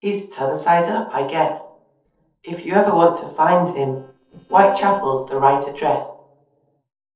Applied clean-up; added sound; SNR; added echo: neural separator model SepFormer DNS4.